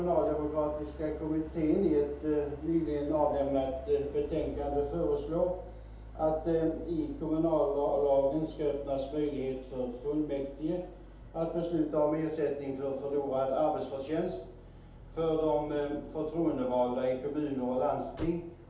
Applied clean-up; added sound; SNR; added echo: none; Idling; 16 dB; reverberation time 0.8 s.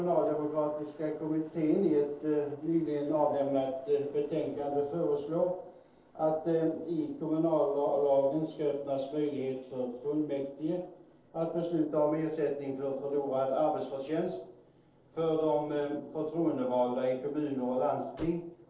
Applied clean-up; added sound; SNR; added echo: neural separator model SepFormer DNS4.